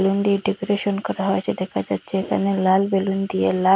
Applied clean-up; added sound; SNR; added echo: none; none; none; none.